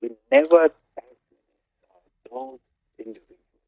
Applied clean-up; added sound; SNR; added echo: neural mask model DeepFilterNet 3.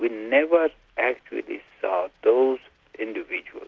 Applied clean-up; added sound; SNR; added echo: none; none; none; none.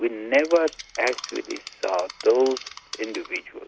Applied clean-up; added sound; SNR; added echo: none; Insect; 15 dB; none.